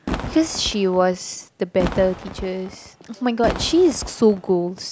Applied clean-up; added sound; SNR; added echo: none; Fireworks; 10 dB; none.